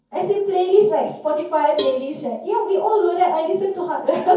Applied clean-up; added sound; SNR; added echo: none; Cowbell; 13 dB; reverberation time 0.6 s.